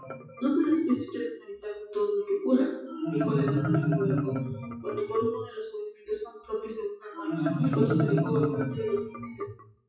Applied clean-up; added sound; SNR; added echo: classical method WPE with log-MMSE.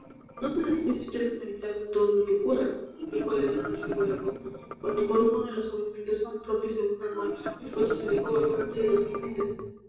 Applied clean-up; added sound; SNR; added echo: neural separator model SepFormer DNS4.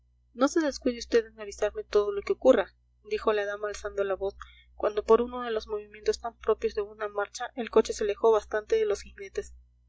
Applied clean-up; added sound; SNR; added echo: none; none; none; none.